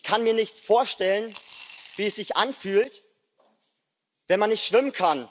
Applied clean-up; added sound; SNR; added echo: none; Coin (dropping) / Glass; 15 dB; none.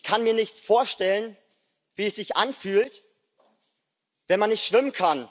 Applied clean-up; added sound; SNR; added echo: none; none; none; none.